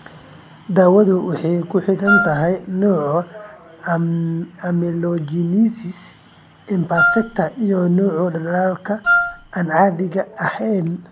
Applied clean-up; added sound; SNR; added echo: none; Wind instrument, woodwind instrument; 0 dB; none.